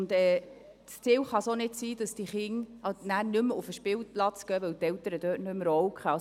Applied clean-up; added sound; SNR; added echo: none; none; none; none.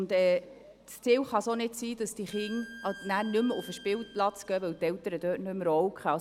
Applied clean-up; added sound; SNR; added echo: none; Bowed string instrument; 19 dB; none.